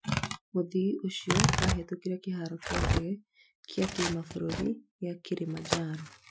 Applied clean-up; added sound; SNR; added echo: classical method Wiener filter.